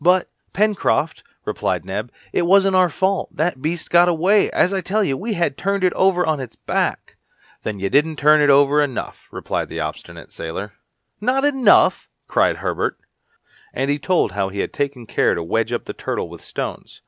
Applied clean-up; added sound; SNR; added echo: none; none; none; none.